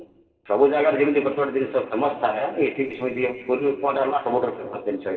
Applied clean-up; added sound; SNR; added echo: neural separator model SepFormer DNS4.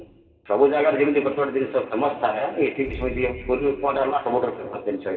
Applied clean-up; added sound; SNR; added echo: none; Explosion; 19 dB; reverberation time 2.4 s.